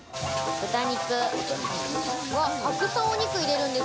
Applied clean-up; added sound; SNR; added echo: none; none; none; none.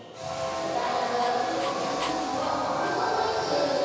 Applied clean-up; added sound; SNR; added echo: none; Dog; 18 dB; reverberation time 2.2 s.